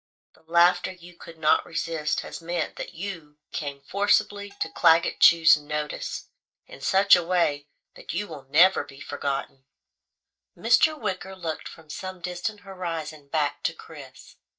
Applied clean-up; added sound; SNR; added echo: neural mask model DeepFilterNet 3.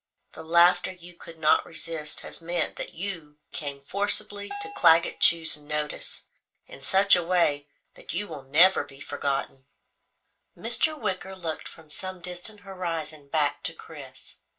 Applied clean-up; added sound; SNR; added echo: none; Bell; 14 dB; reverberation time 0.2 s.